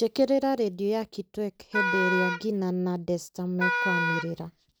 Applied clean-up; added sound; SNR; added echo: none; Wind instrument, woodwind instrument; 1 dB; none.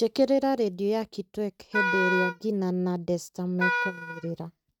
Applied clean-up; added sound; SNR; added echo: neural mask model RNNoise.